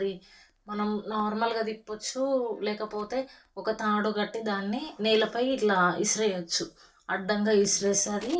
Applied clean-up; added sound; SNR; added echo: neural separator model SepFormer DNS4.